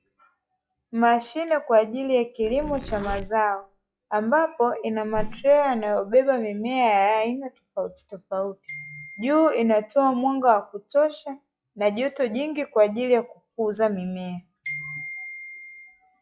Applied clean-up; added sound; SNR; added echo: classical method log-MMSE.